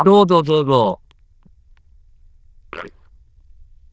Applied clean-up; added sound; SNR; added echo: neural diffusion model UNIVERSE++.